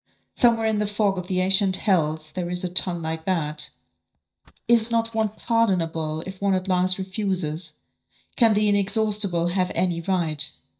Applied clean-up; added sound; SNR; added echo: neural mask model DeepFilterNet 3.